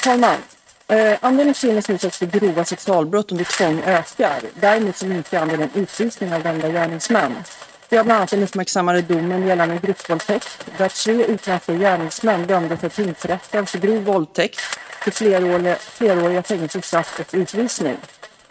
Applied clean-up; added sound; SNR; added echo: neural mask model RNNoise.